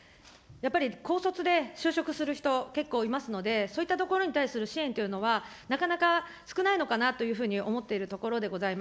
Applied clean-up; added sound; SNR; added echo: none; none; none; none.